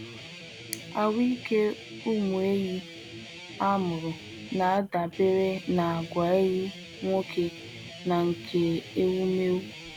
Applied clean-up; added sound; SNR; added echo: none; Guitar; 15 dB; none.